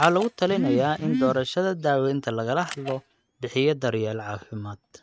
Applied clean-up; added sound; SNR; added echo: neural mask model RNNoise.